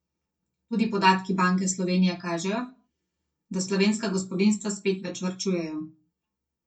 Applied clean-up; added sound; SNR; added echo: none; none; none; reverberation time 0.2 s.